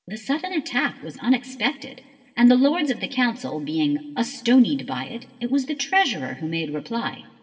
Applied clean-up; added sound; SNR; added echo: none; none; none; reverberation time 1.3 s.